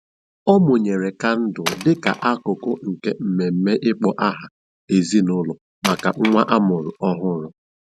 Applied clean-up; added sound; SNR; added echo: none; Wood; 11 dB; none.